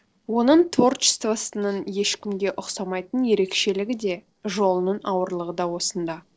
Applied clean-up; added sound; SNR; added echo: neural separator model SepFormer DNS4.